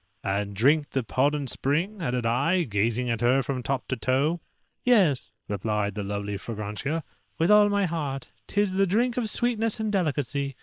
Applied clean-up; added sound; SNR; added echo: neural separator model SepFormer WHAM!.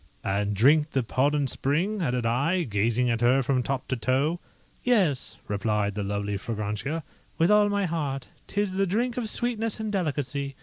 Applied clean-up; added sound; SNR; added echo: none; none; none; none.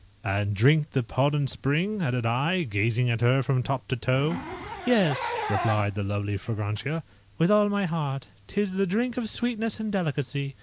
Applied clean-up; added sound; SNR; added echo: none; Zipper (clothing); 14 dB; none.